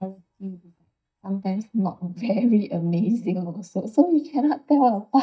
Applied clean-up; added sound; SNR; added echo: neural mask model DeepFilterNet 3.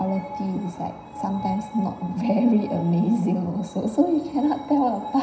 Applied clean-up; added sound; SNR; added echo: none; Screech; 14 dB; reverberation time 0.9 s.